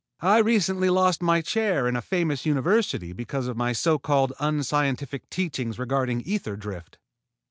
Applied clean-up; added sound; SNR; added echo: none; none; none; none.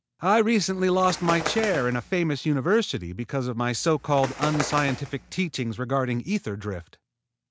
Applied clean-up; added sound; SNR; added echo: none; Bird; 11 dB; none.